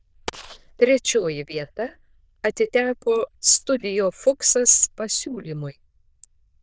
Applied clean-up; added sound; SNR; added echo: neural diffusion model UNIVERSE++.